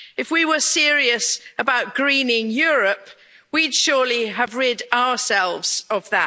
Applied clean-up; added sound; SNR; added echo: none; none; none; none.